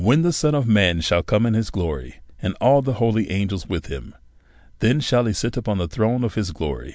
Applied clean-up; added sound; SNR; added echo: none; none; none; none.